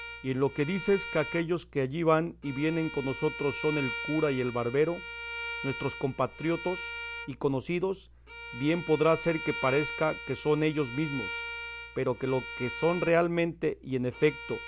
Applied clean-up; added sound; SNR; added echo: none; Bowed string instrument; 11 dB; none.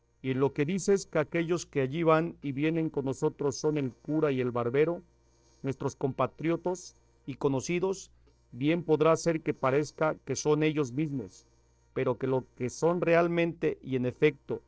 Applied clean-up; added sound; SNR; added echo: neural separator model SepFormer DNS4.